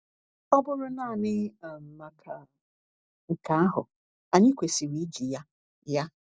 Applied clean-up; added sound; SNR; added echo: none; none; none; none.